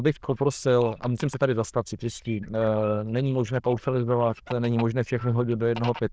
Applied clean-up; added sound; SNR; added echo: neural diffusion model UNIVERSE++.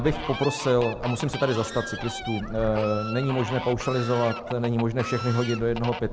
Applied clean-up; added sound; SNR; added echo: none; Fowl; 9 dB; none.